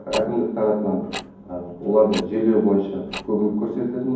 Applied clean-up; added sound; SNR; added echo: none; Tick-tock; 17 dB; reverberation time 1.2 s.